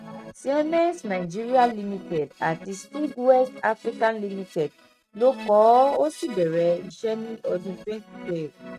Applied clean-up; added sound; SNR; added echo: neural mask model RNNoise.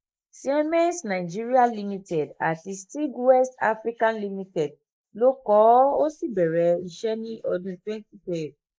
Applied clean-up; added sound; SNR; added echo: neural mask model Resemble Enhance denoiser.